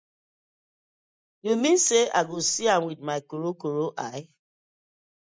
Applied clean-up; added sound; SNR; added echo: neural mask model Resemble Enhance denoiser.